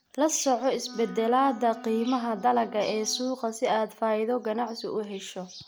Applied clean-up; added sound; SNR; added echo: none; Wind instrument, woodwind instrument; 18 dB; none.